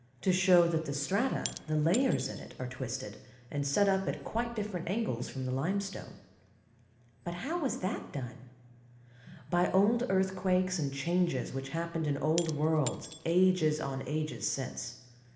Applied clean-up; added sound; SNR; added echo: none; Shatter / Crushing; 16 dB; reverberation time 1.0 s.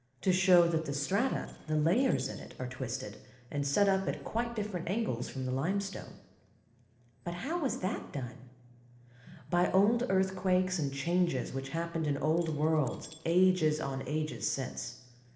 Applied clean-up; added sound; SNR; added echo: neural separator model SepFormer DNS4.